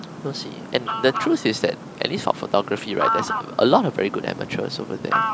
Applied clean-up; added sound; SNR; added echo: none; Fowl; 5 dB; none.